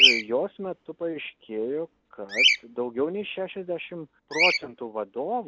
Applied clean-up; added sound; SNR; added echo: none; Bird vocalization, bird call, bird song; -4 dB; none.